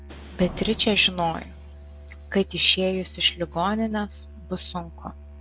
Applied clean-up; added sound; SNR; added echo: none; Musical instrument + Slam; 15 dB; none.